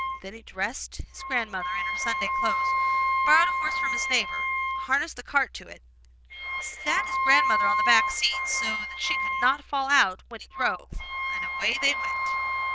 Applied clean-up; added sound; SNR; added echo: neural diffusion model UNIVERSE++.